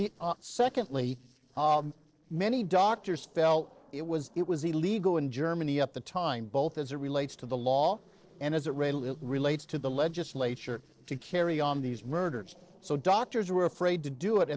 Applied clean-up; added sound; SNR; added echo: neural separator model SepFormer DNS4.